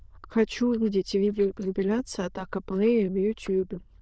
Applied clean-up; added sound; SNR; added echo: neural diffusion model UNIVERSE++.